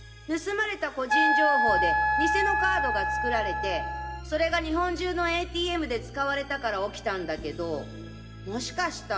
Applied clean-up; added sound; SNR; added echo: none; Wind instrument, woodwind instrument; -4 dB; reverberation time 0.9 s.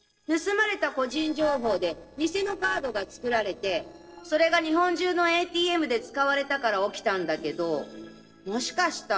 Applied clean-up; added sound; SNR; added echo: neural separator model SepFormer DNS4.